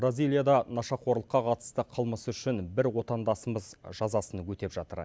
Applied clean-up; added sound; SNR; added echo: none; none; none; none.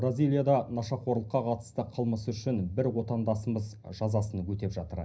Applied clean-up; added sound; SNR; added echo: none; none; none; reverberation time 0.5 s.